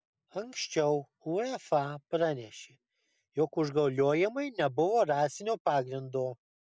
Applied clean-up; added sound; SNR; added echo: none; none; none; none.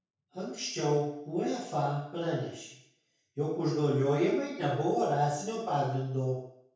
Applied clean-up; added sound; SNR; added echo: none; none; none; reverberation time 0.6 s.